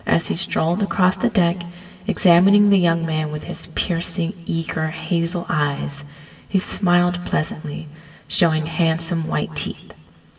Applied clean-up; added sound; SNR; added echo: none; none; none; reverberation time 1.9 s.